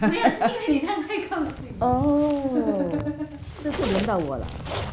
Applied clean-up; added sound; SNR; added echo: none; Zipper (clothing); 14 dB; none.